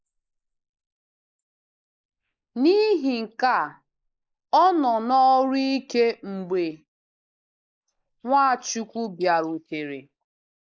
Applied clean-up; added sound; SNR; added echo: neural mask model Resemble Enhance denoiser.